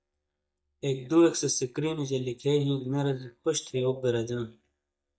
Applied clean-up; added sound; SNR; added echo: neural mask model DeepFilterNet 3.